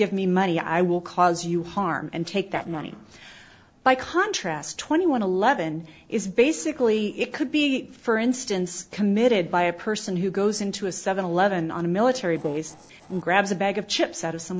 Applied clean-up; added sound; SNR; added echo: neural separator model SepFormer DNS4.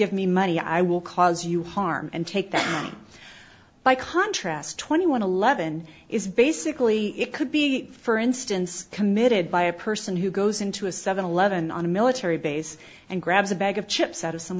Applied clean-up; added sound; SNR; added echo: none; none; none; none.